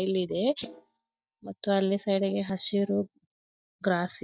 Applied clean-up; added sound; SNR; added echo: neural mask model DeepFilterNet 3.